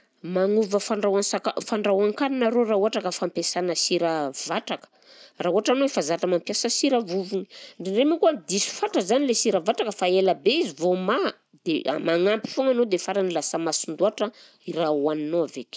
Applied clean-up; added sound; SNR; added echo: none; none; none; none.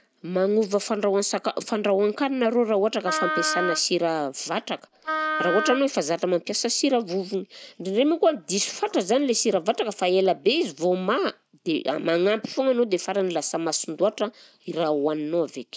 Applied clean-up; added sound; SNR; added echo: none; Wind instrument, woodwind instrument; 4 dB; none.